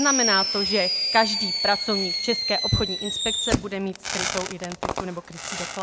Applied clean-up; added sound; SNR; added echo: none; Fireworks; 0 dB; none.